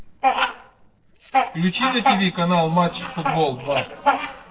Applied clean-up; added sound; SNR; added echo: neural separator model SepFormer DNS4.